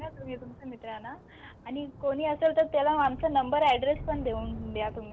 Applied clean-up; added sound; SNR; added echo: none; Thunder / Rain; 14 dB; none.